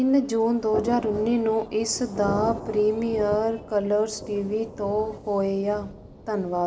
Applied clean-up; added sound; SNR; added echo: none; Thunder; 13 dB; reverberation time 1.9 s.